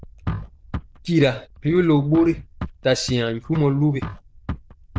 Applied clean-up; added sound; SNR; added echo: neural diffusion model UNIVERSE++.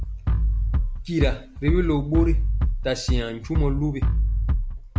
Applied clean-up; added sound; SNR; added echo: none; Bass drum; -4 dB; none.